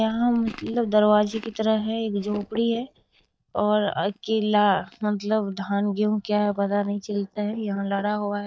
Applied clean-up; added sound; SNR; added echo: neural mask model DeepFilterNet 3.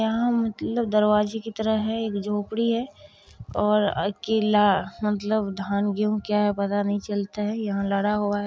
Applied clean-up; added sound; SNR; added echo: none; none; none; none.